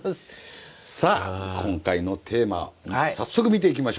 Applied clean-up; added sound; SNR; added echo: none; none; none; none.